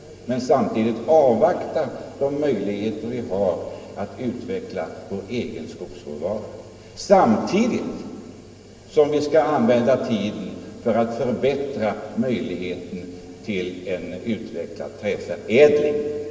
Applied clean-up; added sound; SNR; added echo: none; none; none; reverberation time 2.0 s.